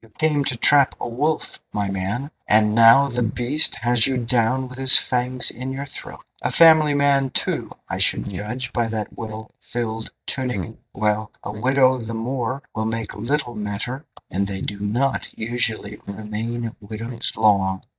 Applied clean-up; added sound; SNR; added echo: neural mask model DeepFilterNet 3.